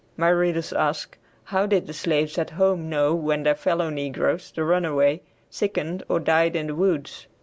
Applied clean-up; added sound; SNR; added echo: none; none; none; none.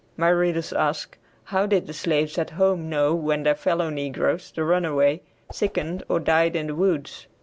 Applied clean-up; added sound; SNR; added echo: none; Whoosh, swoosh, swish; 18 dB; none.